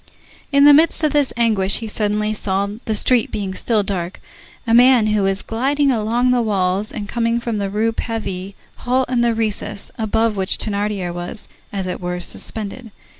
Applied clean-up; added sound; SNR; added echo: none; none; none; none.